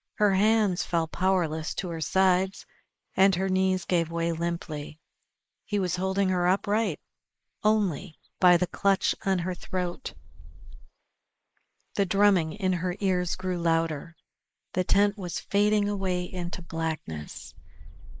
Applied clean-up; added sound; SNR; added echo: neural mask model Resemble Enhance denoiser.